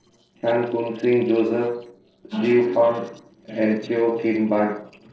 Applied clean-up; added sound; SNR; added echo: neural separator model SepFormer DNS4.